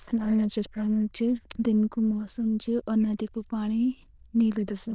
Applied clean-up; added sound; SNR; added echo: neural diffusion model UNIVERSE++.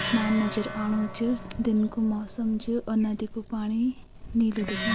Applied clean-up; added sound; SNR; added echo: none; Plucked string instrument; 10 dB; none.